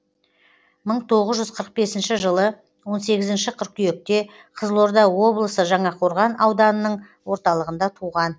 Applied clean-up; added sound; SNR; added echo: none; none; none; none.